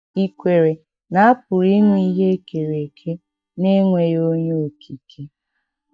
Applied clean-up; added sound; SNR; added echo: neural mask model DeepFilterNet 3.